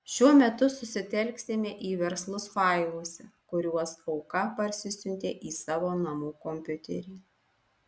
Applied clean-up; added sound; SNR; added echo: none; none; none; none.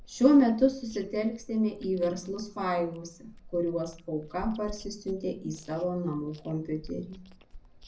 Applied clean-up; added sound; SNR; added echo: none; Chewing, mastication; 19 dB; reverberation time 0.4 s.